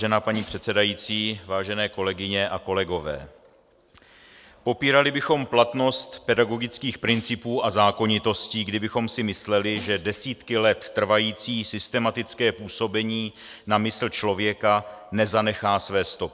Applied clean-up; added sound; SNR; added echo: none; Snare drum; 19 dB; none.